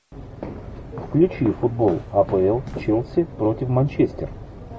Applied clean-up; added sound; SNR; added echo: none; Walk, footsteps; 17 dB; none.